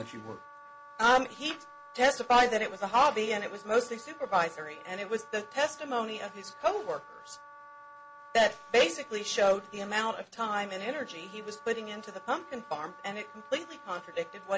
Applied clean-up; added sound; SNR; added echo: none; Wind instrument, woodwind instrument; 19 dB; none.